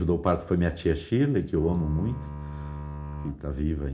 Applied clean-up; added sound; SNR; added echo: none; Bowed string instrument; 10 dB; reverberation time 0.4 s.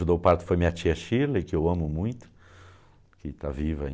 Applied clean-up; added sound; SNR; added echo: none; none; none; none.